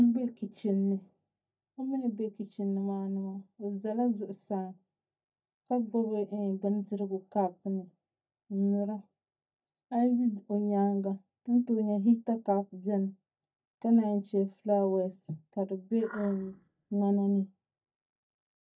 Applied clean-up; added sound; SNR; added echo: neural mask model DeepFilterNet 3.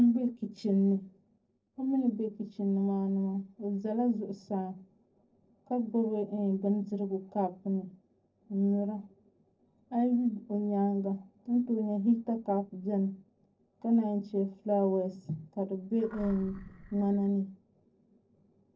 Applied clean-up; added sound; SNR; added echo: neural separator model SepFormer DNS4.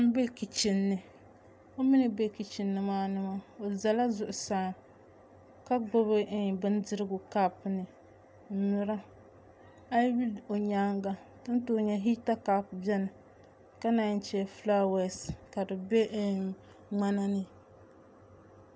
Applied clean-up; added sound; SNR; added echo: none; none; none; none.